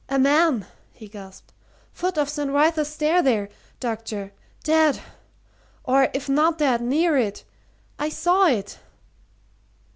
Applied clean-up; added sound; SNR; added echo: none; none; none; none.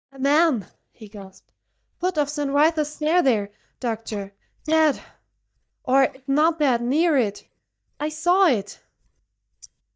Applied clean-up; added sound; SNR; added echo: neural mask model DeepFilterNet 3.